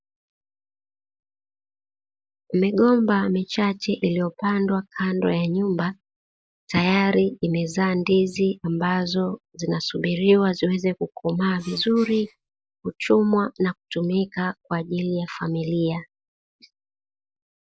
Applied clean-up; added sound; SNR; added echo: neural mask model Resemble Enhance denoiser.